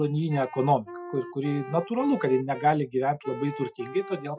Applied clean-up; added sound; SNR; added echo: classical method Wiener filter.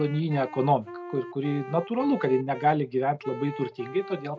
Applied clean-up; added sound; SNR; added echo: none; Wind instrument, woodwind instrument; 14 dB; none.